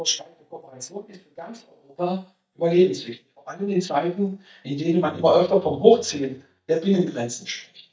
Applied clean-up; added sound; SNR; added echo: neural mask model DeepFilterNet 3.